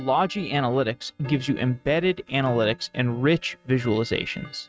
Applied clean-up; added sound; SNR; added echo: neural mask model RNNoise.